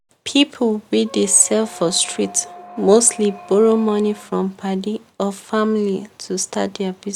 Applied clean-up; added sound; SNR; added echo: none; Squeak; 19 dB; none.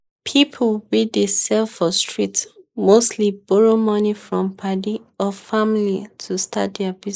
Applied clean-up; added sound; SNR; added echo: neural mask model Resemble Enhance denoiser.